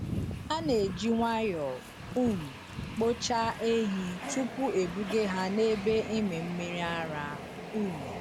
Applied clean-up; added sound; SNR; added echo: none; Train; 9 dB; none.